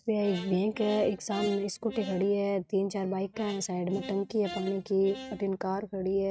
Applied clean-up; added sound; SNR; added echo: neural mask model RNNoise.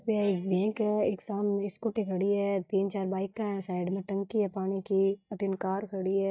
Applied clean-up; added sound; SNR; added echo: neural mask model DeepFilterNet 3.